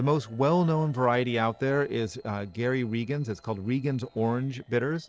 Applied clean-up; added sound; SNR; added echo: neural separator model SepFormer DNS4.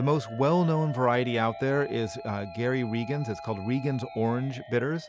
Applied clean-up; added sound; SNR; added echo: none; Wind instrument, woodwind instrument + Musical instrument; 15 dB; none.